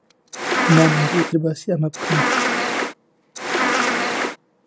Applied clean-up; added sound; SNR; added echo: none; Insect; -2 dB; none.